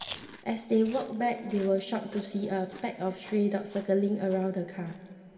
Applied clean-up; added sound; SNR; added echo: none; Chewing, mastication; 20 dB; reverberation time 2.2 s.